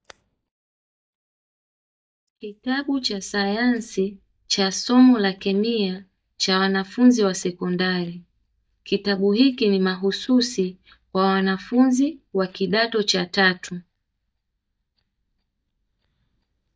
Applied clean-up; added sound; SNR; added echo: neural mask model DeepFilterNet 3.